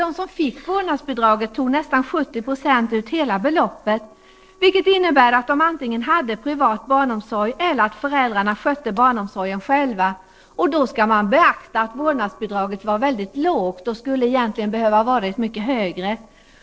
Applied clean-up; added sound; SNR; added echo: neural separator model SepFormer DNS4.